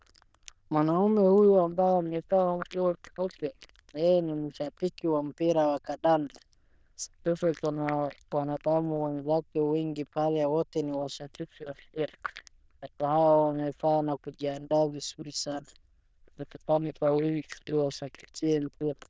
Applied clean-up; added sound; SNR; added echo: neural diffusion model UNIVERSE++.